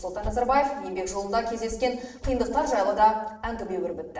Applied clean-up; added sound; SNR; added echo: neural separator model SepFormer DNS4.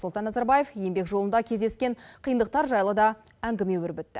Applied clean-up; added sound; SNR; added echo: none; none; none; none.